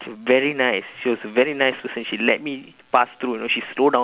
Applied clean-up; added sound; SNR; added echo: none; none; none; none.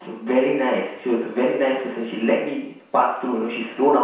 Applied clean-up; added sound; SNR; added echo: none; none; none; reverberation time 0.7 s.